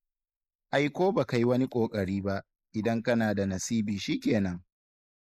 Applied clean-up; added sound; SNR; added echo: neural mask model Resemble Enhance denoiser.